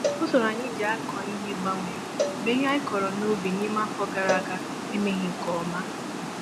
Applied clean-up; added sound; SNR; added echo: none; Water + Cowbell; 3 dB; none.